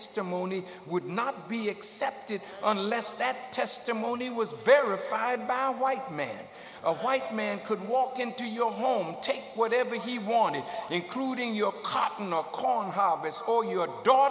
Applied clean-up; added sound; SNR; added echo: none; none; none; none.